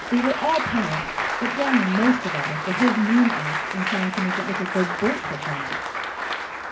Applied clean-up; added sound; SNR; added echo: none; Applause; 2 dB; reverberation time 0.3 s.